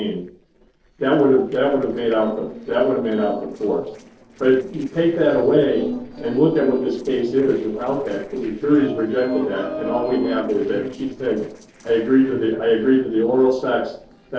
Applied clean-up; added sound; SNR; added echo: neural separator model SepFormer DNS4.